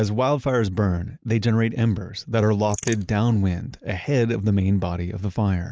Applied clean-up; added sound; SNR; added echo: neural mask model Resemble Enhance denoiser.